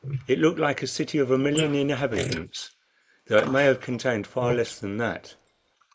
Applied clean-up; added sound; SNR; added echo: neural mask model Resemble Enhance denoiser.